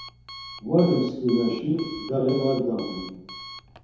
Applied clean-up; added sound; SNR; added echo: none; Alarm; 16 dB; reverberation time 0.9 s.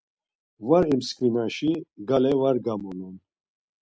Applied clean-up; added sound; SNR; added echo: none; none; none; none.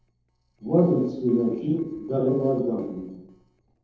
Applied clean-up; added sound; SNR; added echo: neural separator model SepFormer DNS4.